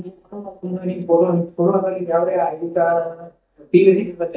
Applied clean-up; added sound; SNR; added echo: neural mask model DeepFilterNet 3.